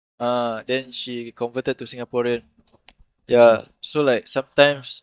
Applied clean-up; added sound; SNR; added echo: neural mask model DeepFilterNet 3.